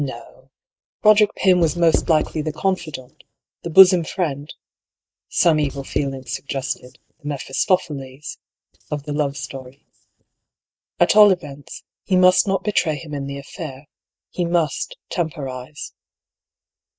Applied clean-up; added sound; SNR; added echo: neural mask model DeepFilterNet 3.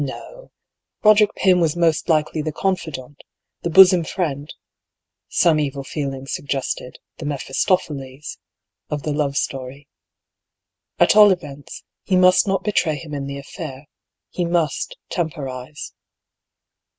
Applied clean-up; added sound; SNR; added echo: none; none; none; none.